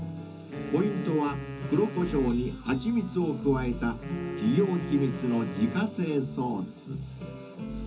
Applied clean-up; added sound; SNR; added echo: none; Wind instrument, woodwind instrument; 14 dB; reverberation time 0.3 s.